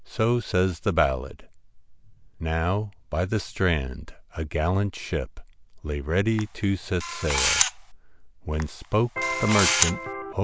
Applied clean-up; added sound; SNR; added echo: none; Camera + Electric guitar; 1 dB; none.